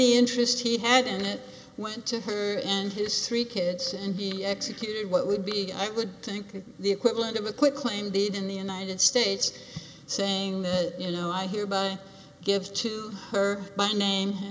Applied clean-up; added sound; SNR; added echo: none; none; none; none.